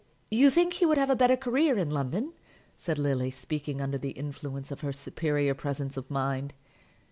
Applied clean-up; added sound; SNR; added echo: none; none; none; none.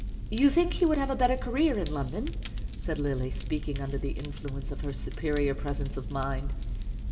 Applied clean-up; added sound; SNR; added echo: none; Fire; 2 dB; reverberation time 1.4 s.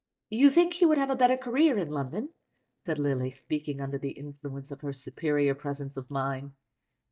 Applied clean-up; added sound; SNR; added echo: neural mask model DeepFilterNet 3.